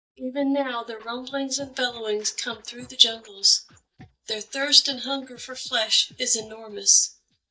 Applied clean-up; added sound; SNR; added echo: neural mask model DeepFilterNet 3.